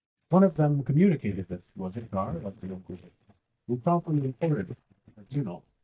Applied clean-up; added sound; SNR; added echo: neural mask model DeepFilterNet 3.